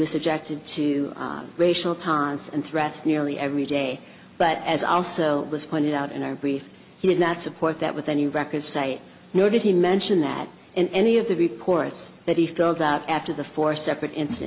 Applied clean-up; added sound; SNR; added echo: none; none; none; none.